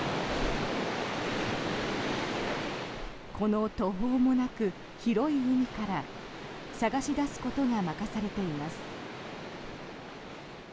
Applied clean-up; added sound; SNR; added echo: none; none; none; none.